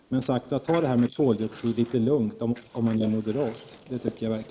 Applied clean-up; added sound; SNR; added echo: neural mask model Resemble Enhance denoiser.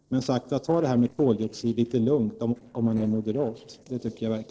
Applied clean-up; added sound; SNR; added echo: neural separator model SepFormer DNS4.